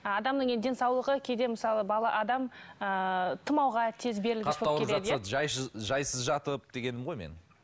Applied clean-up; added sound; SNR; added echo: none; none; none; none.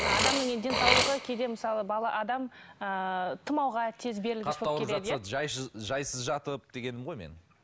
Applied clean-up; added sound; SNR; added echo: none; Burping, eructation; 3 dB; none.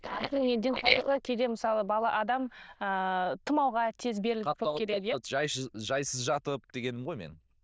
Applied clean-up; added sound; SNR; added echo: neural diffusion model UNIVERSE++.